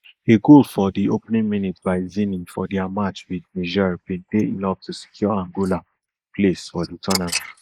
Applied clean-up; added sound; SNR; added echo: neural mask model Resemble Enhance denoiser.